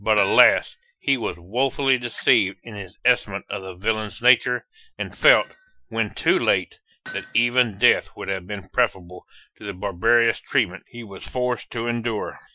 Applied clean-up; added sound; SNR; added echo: classical method Wiener filter.